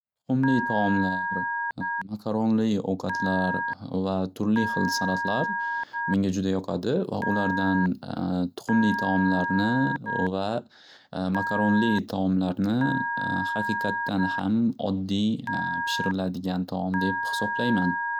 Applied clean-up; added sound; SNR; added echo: none; Telephone; 5 dB; none.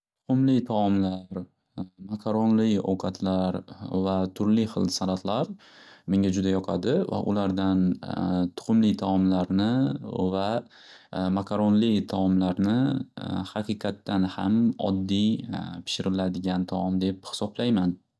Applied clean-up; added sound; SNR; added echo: none; none; none; none.